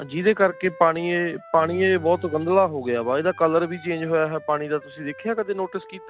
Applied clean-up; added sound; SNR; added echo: none; Bowed string instrument + Wind instrument, woodwind instrument; 20 dB; none.